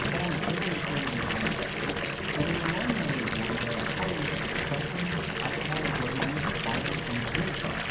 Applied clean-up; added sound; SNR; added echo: none; Fill (with liquid) / Bathtub (filling or washing) / Water tap, faucet; -5 dB; reverberation time 0.6 s.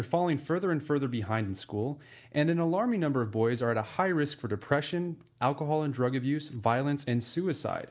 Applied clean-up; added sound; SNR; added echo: none; none; none; none.